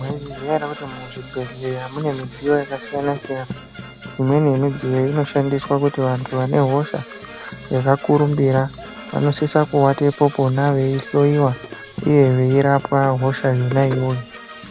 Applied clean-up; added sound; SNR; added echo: none; Brass instrument / Percussion; 16 dB; none.